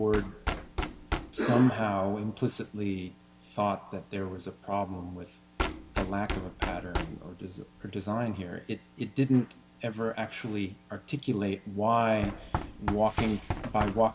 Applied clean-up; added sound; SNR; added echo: none; Knock; 8 dB; none.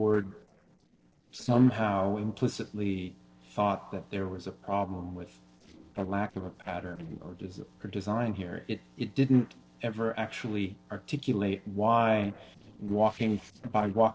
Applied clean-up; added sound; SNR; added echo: neural separator model SepFormer DNS4.